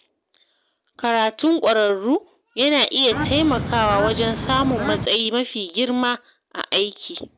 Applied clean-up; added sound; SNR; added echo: none; Bird / Fowl; 4 dB; none.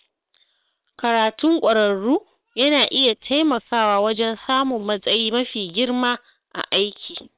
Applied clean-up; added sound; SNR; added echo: neural separator model SepFormer WHAM!.